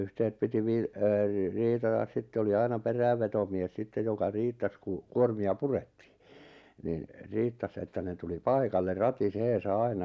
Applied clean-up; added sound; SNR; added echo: none; none; none; none.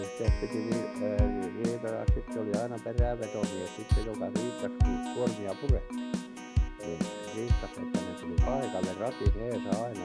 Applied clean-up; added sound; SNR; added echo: none; Keyboard (musical); -5 dB; none.